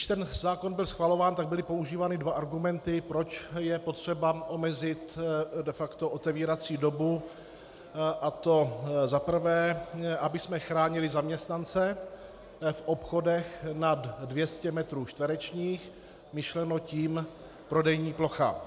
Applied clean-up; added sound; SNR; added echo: none; none; none; none.